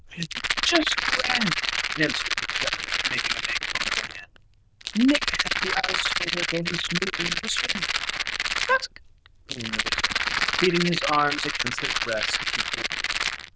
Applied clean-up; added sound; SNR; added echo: neural diffusion model UNIVERSE++.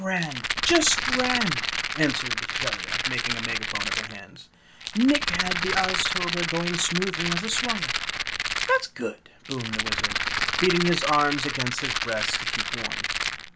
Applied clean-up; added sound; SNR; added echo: none; Rattle; 0 dB; none.